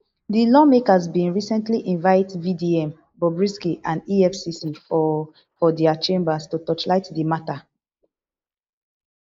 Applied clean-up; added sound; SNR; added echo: neural mask model Resemble Enhance denoiser.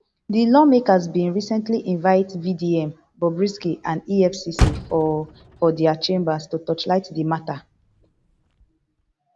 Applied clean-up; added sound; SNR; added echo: none; Motor vehicle (road); 11 dB; none.